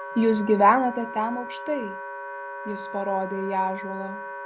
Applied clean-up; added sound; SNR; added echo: none; Wind instrument, woodwind instrument; 10 dB; none.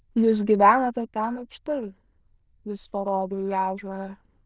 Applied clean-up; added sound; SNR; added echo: neural diffusion model UNIVERSE++.